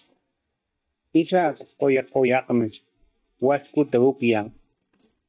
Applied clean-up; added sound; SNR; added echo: neural mask model DeepFilterNet 3.